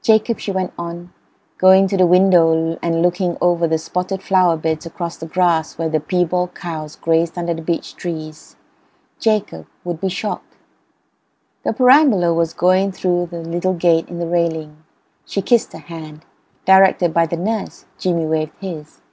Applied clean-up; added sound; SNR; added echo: none; none; none; none.